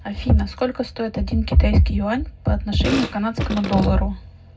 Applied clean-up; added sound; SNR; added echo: none; Fart; 9 dB; reverberation time 0.3 s.